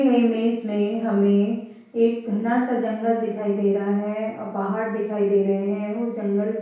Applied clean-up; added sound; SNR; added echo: none; none; none; reverberation time 0.7 s.